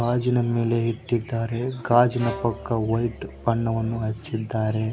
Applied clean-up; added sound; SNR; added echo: none; Musical instrument + Bowed string instrument; 15 dB; none.